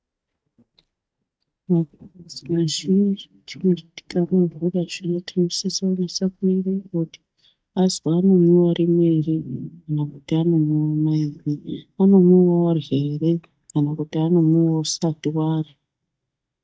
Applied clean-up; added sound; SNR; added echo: neural mask model DeepFilterNet 3.